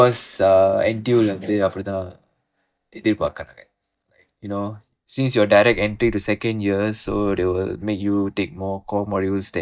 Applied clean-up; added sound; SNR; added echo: neural mask model DeepFilterNet 3.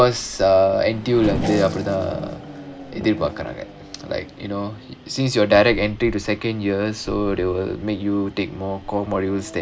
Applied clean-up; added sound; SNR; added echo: none; Race car, auto racing / Accelerating, revving, vroom; 12 dB; none.